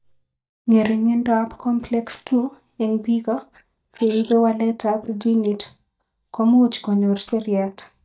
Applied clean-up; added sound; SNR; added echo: neural mask model DeepFilterNet 3.